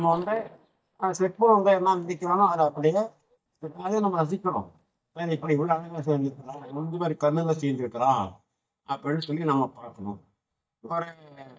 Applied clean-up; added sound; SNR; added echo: neural mask model DeepFilterNet 3.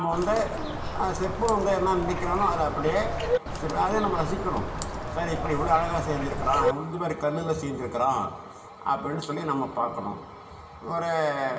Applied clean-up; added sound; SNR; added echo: none; Bird; 3 dB; reverberation time 2.0 s.